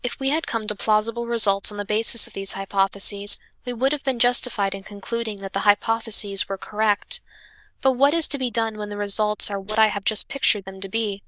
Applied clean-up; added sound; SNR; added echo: neural diffusion model UNIVERSE++.